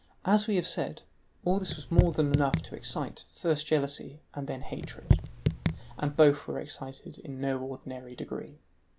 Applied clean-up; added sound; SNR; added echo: none; Raindrop / Drip; -1 dB; none.